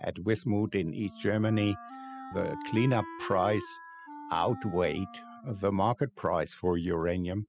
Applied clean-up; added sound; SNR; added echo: classical method spectral subtraction.